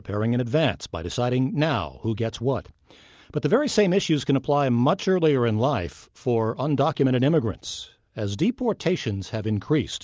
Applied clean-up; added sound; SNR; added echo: none; none; none; none.